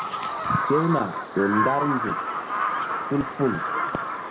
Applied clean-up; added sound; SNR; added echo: none; Bird vocalization, bird call, bird song; 0 dB; none.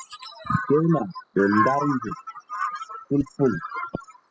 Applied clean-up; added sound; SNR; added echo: classical method spectral subtraction.